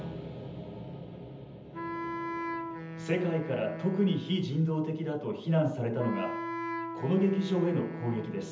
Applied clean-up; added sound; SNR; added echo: none; Wind instrument, woodwind instrument; 8 dB; reverberation time 0.7 s.